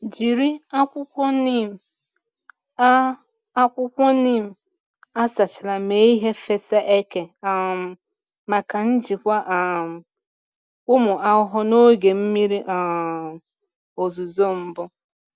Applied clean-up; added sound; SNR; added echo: none; none; none; none.